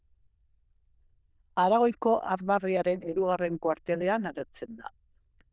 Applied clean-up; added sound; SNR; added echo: neural diffusion model UNIVERSE++.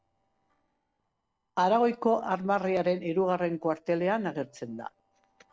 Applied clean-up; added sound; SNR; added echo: neural separator model SepFormer DNS4.